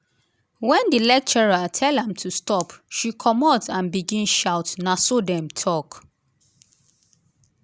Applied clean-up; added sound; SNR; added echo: none; none; none; none.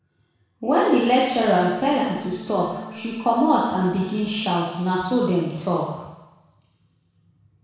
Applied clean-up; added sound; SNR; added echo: none; Organ; 16 dB; reverberation time 1.1 s.